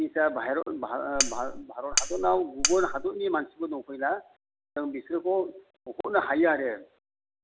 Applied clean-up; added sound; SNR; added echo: none; Cutlery, silverware; 0 dB; none.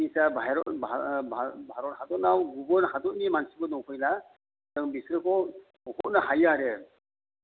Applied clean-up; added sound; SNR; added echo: none; none; none; none.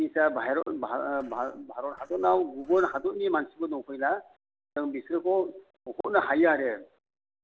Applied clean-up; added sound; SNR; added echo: neural separator model SepFormer DNS4.